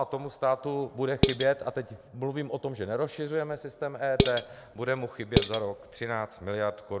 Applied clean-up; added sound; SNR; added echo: none; Dishes, pots, and pans; -3 dB; none.